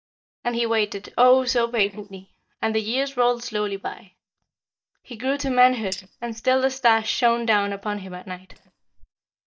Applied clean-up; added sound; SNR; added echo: neural mask model DeepFilterNet 3.